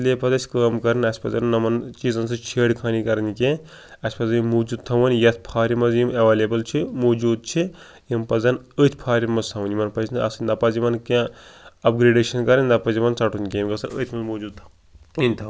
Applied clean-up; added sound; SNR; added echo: none; none; none; none.